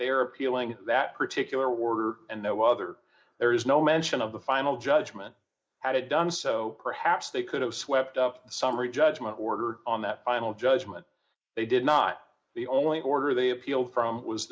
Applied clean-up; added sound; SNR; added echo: neural mask model Resemble Enhance denoiser.